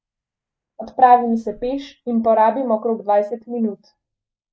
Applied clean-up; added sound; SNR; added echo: neural mask model Resemble Enhance denoiser.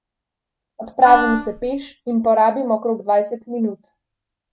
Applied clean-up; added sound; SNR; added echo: none; Wind instrument, woodwind instrument; 5 dB; none.